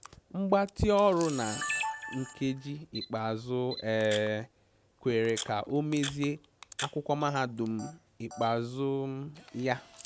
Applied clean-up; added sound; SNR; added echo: none; Camera; 12 dB; none.